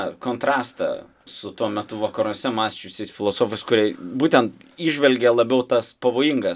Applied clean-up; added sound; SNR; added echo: none; none; none; none.